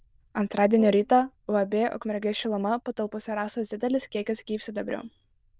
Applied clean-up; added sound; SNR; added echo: neural diffusion model UNIVERSE++.